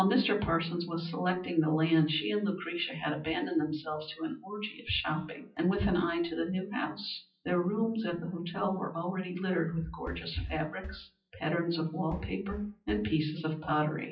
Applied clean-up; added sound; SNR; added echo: classical method WPE with log-MMSE.